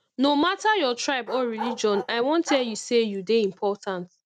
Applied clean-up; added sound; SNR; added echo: neural mask model RNNoise.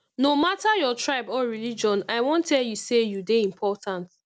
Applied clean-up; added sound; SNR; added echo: none; none; none; none.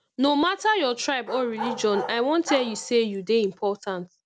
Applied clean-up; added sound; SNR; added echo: none; Bark; 12 dB; none.